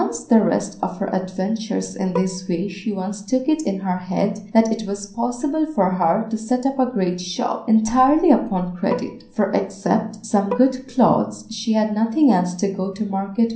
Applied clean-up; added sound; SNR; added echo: none; Bowed string instrument; 14 dB; reverberation time 0.6 s.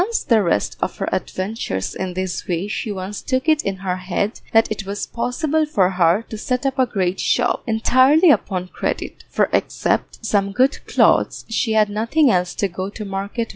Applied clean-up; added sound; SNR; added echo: none; none; none; none.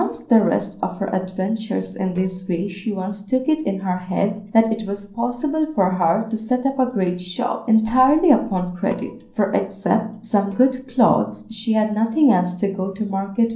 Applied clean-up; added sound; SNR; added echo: neural separator model SepFormer DNS4.